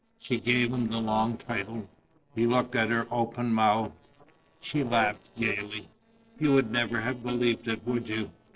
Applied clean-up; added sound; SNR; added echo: neural separator model SepFormer DNS4.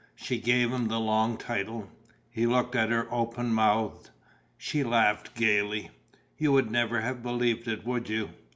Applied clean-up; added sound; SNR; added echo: none; none; none; none.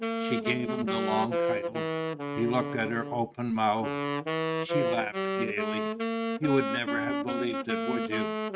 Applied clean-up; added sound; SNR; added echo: neural mask model RNNoise.